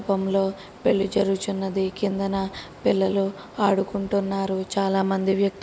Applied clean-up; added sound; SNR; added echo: none; none; none; none.